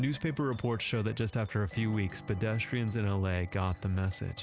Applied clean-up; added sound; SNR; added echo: none; none; none; none.